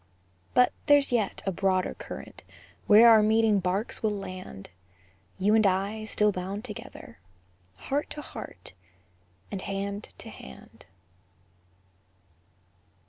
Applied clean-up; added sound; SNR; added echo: none; none; none; none.